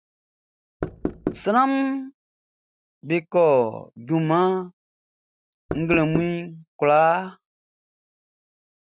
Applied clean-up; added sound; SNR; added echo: none; Knock; 5 dB; none.